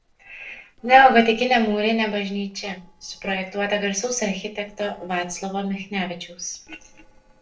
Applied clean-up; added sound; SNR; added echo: neural separator model SepFormer DNS4.